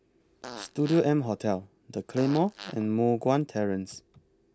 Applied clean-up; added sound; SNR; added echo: none; Fart; 18 dB; none.